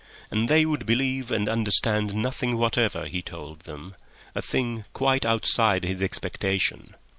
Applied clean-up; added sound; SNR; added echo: none; none; none; none.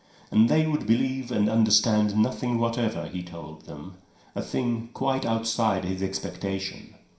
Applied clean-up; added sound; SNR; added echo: none; none; none; reverberation time 0.5 s.